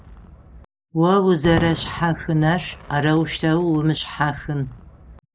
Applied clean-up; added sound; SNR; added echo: none; Fireworks; 14 dB; none.